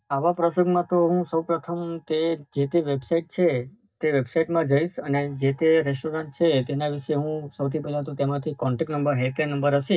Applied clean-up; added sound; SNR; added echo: neural mask model DeepFilterNet 3.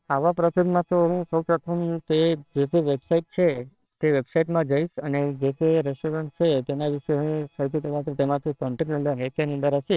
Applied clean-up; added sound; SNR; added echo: neural separator model SepFormer WHAMR!.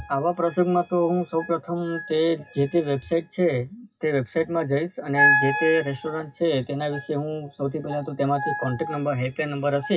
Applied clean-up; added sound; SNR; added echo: classical method WPE with log-MMSE.